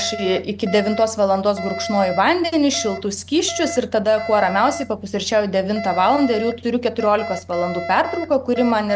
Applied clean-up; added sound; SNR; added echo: none; Alarm; 11 dB; none.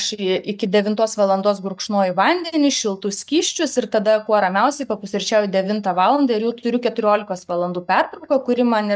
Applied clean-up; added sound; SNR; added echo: neural mask model DeepFilterNet 3.